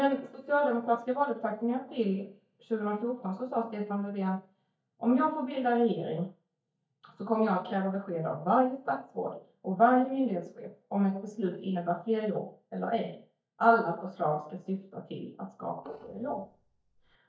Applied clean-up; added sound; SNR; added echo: neural mask model DeepFilterNet 3.